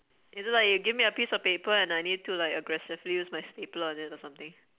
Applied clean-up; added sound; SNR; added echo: none; none; none; none.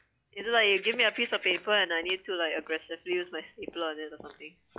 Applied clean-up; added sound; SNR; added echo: classical method log-MMSE.